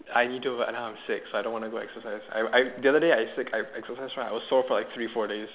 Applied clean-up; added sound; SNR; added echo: none; none; none; none.